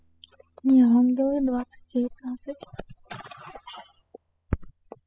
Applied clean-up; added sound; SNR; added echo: classical method spectral subtraction.